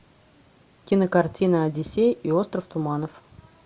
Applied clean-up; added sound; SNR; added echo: none; none; none; none.